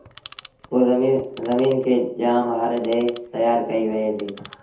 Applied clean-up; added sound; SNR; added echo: none; Clock; 19 dB; reverberation time 0.5 s.